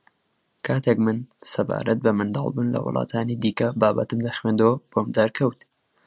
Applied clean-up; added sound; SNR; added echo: none; none; none; none.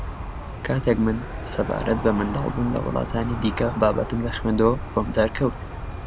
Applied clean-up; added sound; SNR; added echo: none; Aircraft; 7 dB; none.